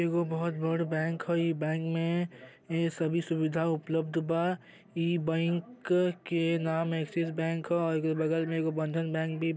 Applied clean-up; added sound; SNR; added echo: none; none; none; none.